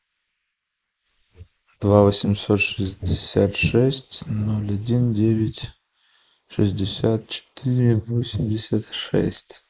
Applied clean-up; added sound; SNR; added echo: neural mask model Resemble Enhance denoiser.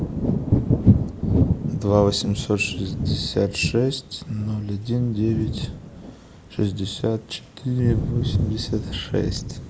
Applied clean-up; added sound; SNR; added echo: none; Thunder / Wind; 0 dB; none.